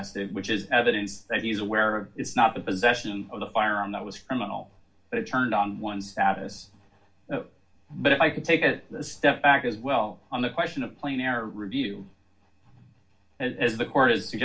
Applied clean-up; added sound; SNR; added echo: none; none; none; reverberation time 0.2 s.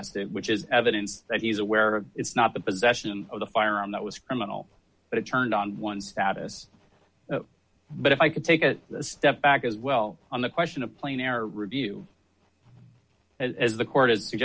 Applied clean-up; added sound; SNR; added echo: none; none; none; none.